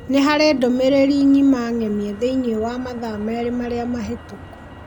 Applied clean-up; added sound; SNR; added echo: none; Motor vehicle (road); 18 dB; none.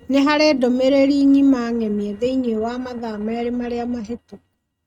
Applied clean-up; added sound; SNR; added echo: neural mask model RNNoise.